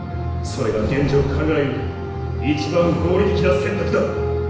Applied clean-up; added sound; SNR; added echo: none; Knock / Wood; 17 dB; reverberation time 1.0 s.